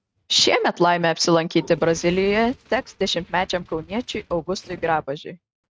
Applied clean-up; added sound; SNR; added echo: neural mask model RNNoise.